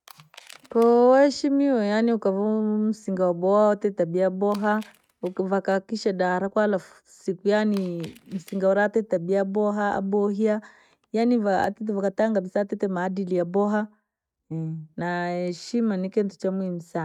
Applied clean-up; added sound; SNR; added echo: neural mask model RNNoise.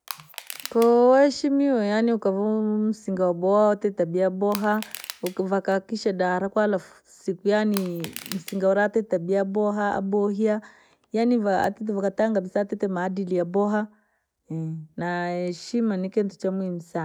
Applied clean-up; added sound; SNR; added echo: none; Crushing; 16 dB; none.